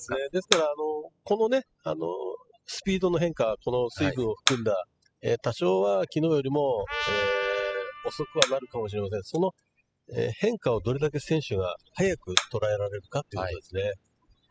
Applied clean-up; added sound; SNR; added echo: classical method spectral subtraction.